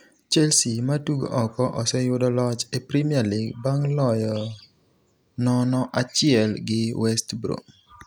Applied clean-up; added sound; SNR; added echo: none; none; none; none.